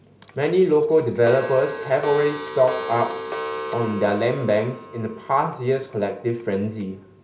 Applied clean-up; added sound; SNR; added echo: none; Clock; 11 dB; none.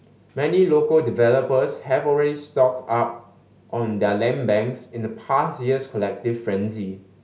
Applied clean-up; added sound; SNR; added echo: none; none; none; none.